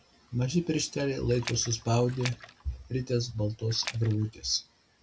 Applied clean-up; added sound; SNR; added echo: none; Splash, splatter; 12 dB; none.